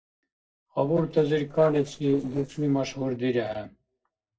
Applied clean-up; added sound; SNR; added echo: neural separator model SepFormer DNS4.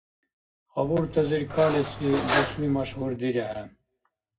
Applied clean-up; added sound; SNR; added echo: none; Cutlery, silverware; 3 dB; reverberation time 0.4 s.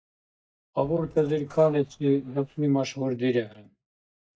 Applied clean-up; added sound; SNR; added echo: neural mask model DeepFilterNet 3.